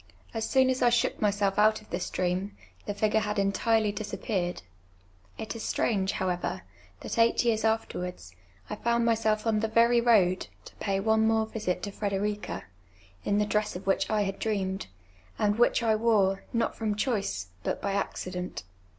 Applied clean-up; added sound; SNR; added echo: none; none; none; none.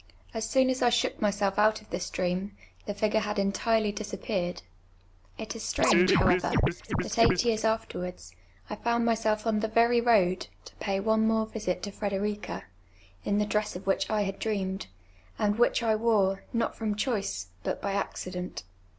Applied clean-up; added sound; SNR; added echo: none; Scratching (performance technique); -2 dB; none.